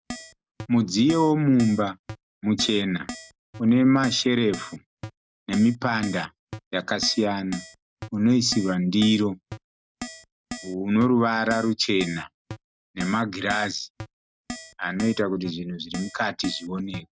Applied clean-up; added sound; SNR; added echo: none; Keyboard (musical); 15 dB; none.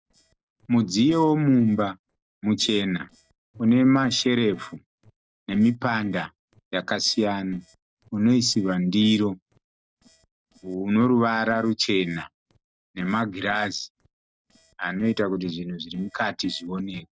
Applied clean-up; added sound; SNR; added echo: neural separator model SepFormer DNS4.